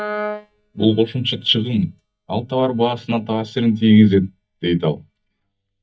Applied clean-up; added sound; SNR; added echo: neural mask model DeepFilterNet 3.